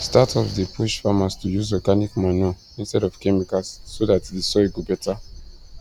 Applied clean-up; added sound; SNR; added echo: none; Dog; 19 dB; none.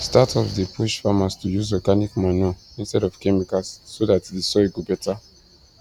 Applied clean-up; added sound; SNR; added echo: none; none; none; none.